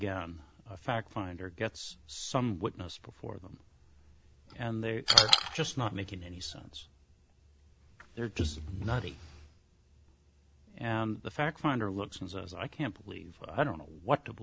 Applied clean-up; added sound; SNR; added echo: none; none; none; none.